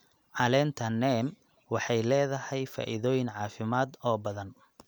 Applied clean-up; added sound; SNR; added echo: none; none; none; none.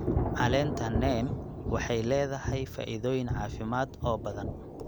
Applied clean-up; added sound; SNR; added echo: none; Thunder / Rain; 2 dB; none.